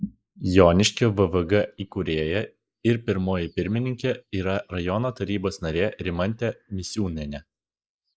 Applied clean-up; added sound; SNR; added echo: neural mask model Resemble Enhance denoiser.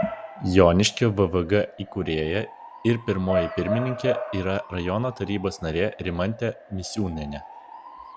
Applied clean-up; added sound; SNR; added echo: none; Bark / Motor vehicle (road) / Siren; 10 dB; none.